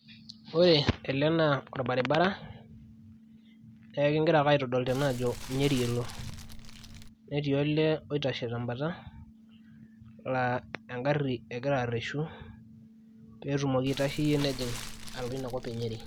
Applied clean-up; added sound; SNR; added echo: none; Fire; 11 dB; none.